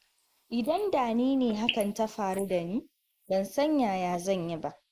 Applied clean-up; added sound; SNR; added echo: neural mask model Resemble Enhance denoiser.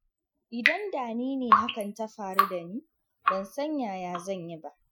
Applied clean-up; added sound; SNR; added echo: classical method Wiener filter.